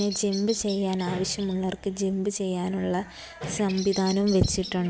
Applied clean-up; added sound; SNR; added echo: none; Bird vocalization, bird call, bird song; 16 dB; none.